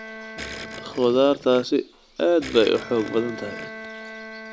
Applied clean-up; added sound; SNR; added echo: none; Bowed string instrument + Gurgling; 14 dB; none.